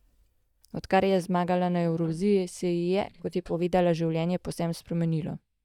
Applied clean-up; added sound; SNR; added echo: neural mask model DeepFilterNet 3.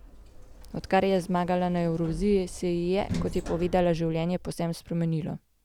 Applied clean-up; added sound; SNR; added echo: none; Sliding door; 12 dB; none.